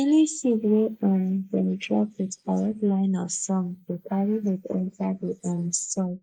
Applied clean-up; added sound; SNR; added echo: neural mask model Resemble Enhance denoiser.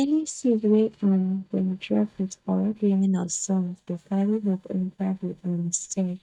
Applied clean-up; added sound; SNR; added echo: neural mask model DeepFilterNet 3.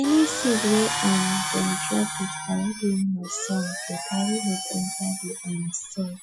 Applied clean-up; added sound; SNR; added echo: classical method Wiener filter.